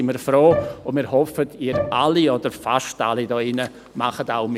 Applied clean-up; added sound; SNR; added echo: none; Bowed string instrument; 8 dB; none.